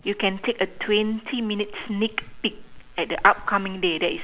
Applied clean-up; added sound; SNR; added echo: none; Thunder / Wind / Bird vocalization, bird call, bird song; 15 dB; none.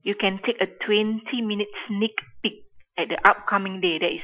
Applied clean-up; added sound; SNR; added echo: classical method Wiener filter.